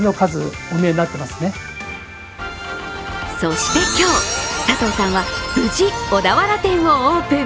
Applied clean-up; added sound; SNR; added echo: none; none; none; none.